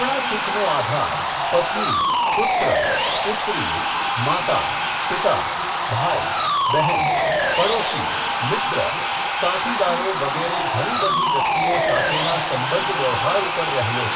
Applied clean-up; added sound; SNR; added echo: none; Sawing; -4 dB; reverberation time 1.8 s.